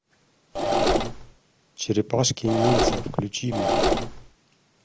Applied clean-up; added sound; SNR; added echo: none; Engine / Mechanisms; -4 dB; none.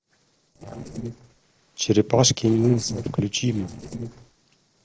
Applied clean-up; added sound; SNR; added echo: neural separator model SepFormer DNS4.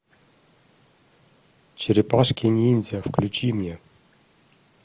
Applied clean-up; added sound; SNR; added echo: none; none; none; none.